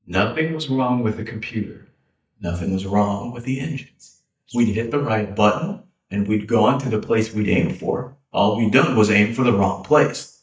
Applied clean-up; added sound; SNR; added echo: neural mask model DeepFilterNet 3.